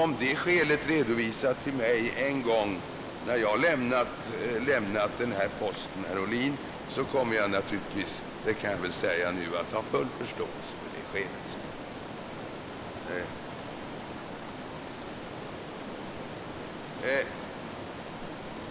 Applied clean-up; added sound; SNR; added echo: none; Stream; 8 dB; none.